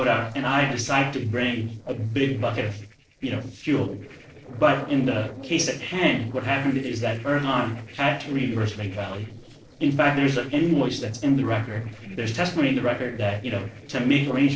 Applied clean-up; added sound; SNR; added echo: neural separator model SepFormer DNS4.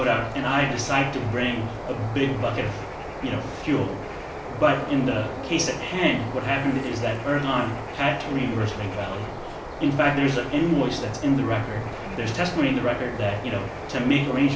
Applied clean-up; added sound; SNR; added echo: none; Bird; 9 dB; reverberation time 0.3 s.